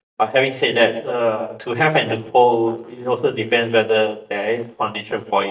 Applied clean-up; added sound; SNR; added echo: neural mask model DeepFilterNet 3.